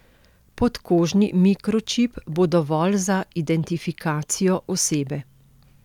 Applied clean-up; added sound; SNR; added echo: none; none; none; none.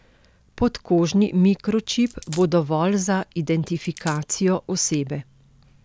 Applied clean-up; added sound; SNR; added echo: none; Coin (dropping); 9 dB; none.